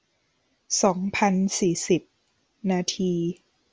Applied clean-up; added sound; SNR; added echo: none; none; none; none.